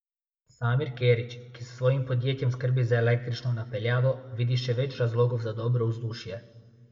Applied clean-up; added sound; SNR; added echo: none; none; none; reverberation time 1.3 s.